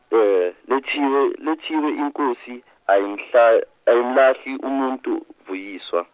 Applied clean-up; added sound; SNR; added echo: none; none; none; none.